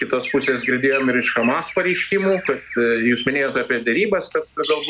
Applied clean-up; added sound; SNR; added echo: none; Bird vocalization, bird call, bird song; 12 dB; none.